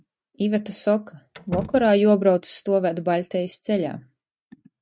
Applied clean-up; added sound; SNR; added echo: neural mask model RNNoise.